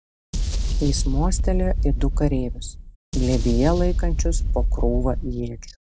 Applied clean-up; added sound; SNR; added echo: none; Boom; -4 dB; none.